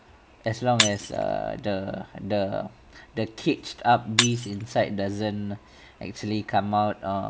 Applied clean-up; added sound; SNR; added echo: none; Shatter; 6 dB; none.